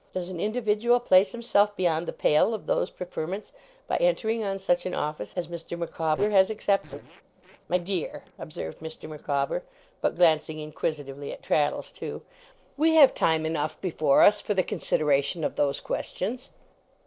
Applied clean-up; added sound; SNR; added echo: neural separator model SepFormer DNS4.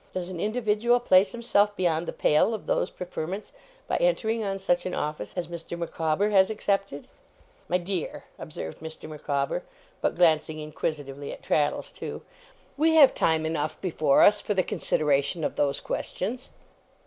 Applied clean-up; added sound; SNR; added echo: none; none; none; none.